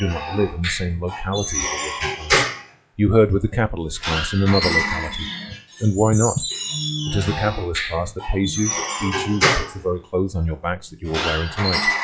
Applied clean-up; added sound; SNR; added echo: classical method log-MMSE.